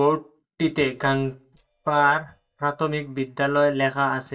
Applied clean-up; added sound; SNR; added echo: neural mask model DeepFilterNet 3.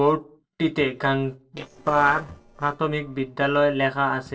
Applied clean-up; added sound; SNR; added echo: neural separator model SepFormer DNS4.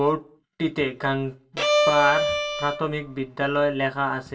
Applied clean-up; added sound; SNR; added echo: none; Bowed string instrument; -2 dB; reverberation time 0.2 s.